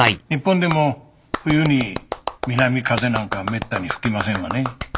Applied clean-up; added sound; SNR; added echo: none; Clapping; 9 dB; none.